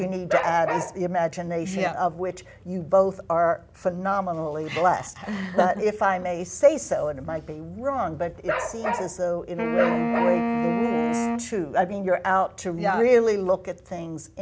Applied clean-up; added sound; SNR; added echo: none; Bark + Wind instrument, woodwind instrument; 2 dB; none.